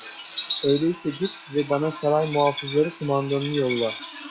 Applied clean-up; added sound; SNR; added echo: classical method log-MMSE.